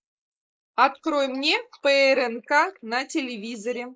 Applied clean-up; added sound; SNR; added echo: neural mask model Resemble Enhance denoiser.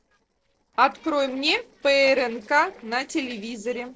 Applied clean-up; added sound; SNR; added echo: neural separator model SepFormer DNS4.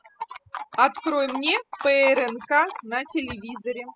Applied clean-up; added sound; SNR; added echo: classical method spectral subtraction.